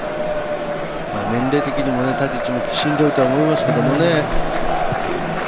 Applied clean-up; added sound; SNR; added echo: none; Dog; 9 dB; none.